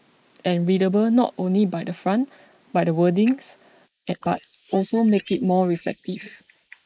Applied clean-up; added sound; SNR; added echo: neural mask model Resemble Enhance denoiser.